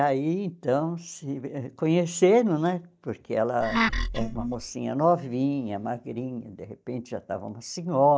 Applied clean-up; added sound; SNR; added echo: neural mask model DeepFilterNet 3.